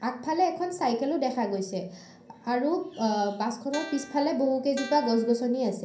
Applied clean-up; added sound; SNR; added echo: none; Guitar; 15 dB; reverberation time 0.6 s.